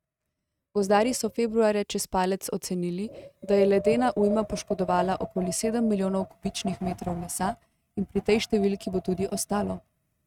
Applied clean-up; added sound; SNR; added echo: neural mask model RNNoise.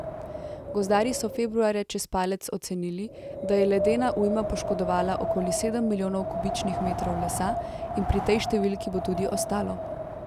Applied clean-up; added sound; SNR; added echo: none; Wind; 4 dB; none.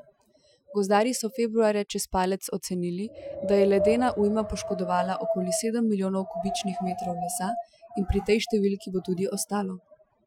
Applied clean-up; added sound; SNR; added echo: classical method Wiener filter.